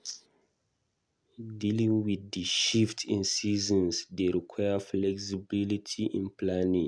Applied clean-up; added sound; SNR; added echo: none; none; none; none.